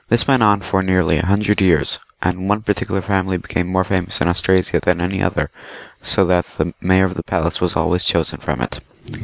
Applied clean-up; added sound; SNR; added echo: none; none; none; none.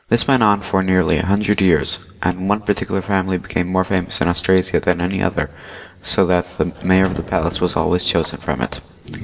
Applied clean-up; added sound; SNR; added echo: none; Sliding door / Wood; 16 dB; reverberation time 1.2 s.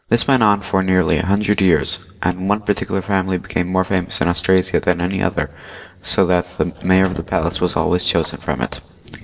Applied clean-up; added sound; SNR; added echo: neural separator model SepFormer DNS4.